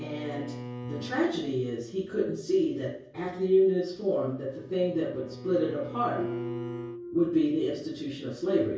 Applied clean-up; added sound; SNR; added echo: none; Bowed string instrument; 15 dB; reverberation time 0.6 s.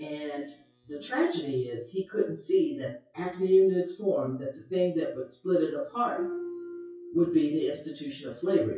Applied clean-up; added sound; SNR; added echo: classical method WPE with log-MMSE.